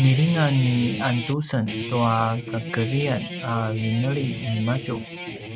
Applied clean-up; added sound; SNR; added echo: neural mask model RNNoise.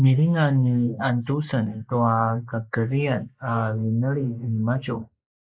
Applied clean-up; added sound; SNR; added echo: neural mask model Resemble Enhance denoiser.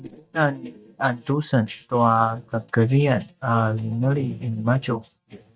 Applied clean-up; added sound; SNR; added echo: neural mask model DeepFilterNet 3.